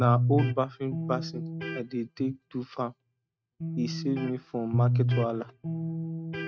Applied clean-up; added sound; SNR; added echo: neural mask model RNNoise.